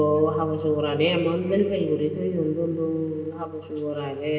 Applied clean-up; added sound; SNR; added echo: none; Bass guitar; 17 dB; reverberation time 1.9 s.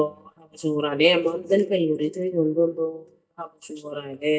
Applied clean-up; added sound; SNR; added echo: neural mask model DeepFilterNet 3.